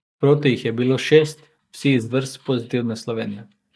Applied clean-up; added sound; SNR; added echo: neural mask model DeepFilterNet 3.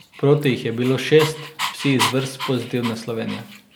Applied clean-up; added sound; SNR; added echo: none; Dog; 9 dB; none.